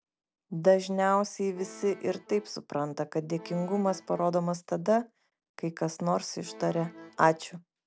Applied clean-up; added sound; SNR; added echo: none; Accordion; 19 dB; none.